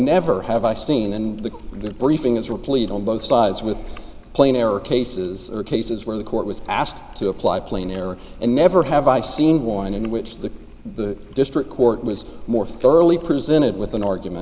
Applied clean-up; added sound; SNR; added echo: none; Chewing, mastication; 16 dB; none.